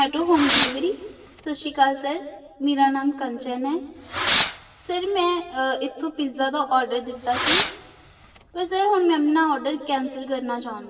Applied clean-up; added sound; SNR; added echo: none; Fireworks; -2 dB; reverberation time 1.4 s.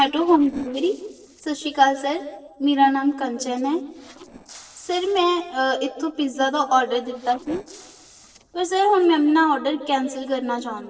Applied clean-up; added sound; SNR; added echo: neural separator model SepFormer DNS4.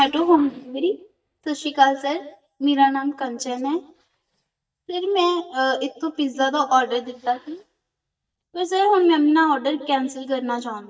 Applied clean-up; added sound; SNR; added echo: neural mask model DeepFilterNet 3.